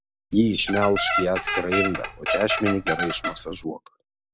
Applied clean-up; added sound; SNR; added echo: none; Squeak; 0 dB; none.